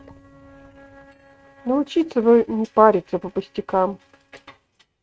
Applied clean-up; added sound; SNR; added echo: neural mask model RNNoise.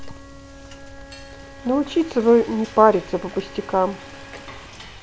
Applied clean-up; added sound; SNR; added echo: none; Frying (food) + Wind instrument, woodwind instrument; 17 dB; none.